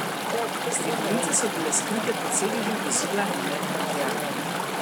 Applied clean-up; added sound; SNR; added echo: none; Chatter / Stream; -2 dB; none.